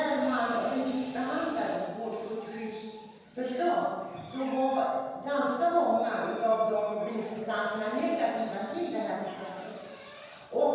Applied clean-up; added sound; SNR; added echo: none; Drill; 18 dB; reverberation time 1.2 s.